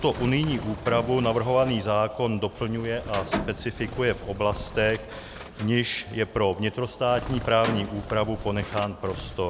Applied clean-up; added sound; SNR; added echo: none; Bird; 11 dB; none.